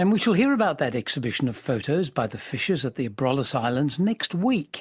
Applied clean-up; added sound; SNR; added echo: none; none; none; none.